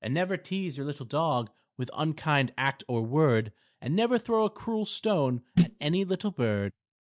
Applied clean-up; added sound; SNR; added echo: neural mask model DeepFilterNet 3.